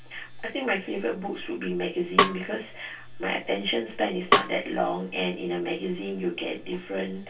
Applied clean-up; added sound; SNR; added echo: none; Snare drum; -2 dB; reverberation time 0.2 s.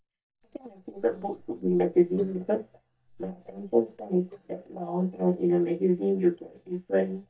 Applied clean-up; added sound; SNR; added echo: neural mask model DeepFilterNet 3.